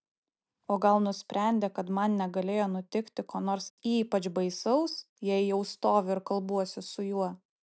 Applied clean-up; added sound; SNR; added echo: none; none; none; none.